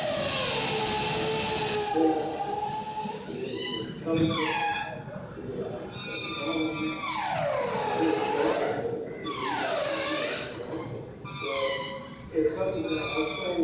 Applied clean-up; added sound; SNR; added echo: none; Drill; -3 dB; reverberation time 1.1 s.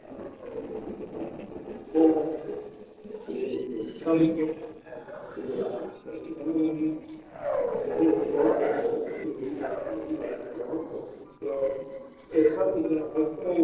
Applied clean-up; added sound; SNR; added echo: neural separator model SepFormer DNS4.